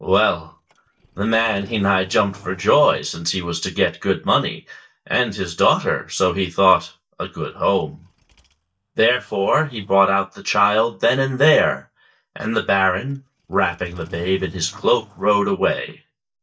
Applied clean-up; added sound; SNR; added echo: neural mask model DeepFilterNet 3.